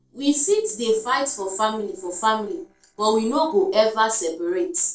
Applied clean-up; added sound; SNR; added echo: neural separator model SepFormer DNS4.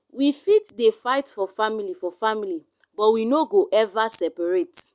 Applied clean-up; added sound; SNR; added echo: none; none; none; none.